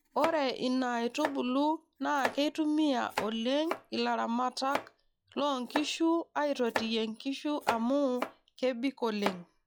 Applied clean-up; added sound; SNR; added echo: classical method log-MMSE.